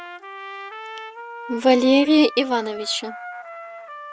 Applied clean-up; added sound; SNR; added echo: none; Trumpet; 14 dB; none.